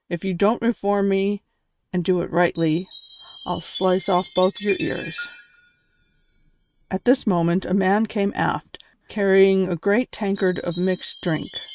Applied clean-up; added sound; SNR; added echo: neural mask model RNNoise.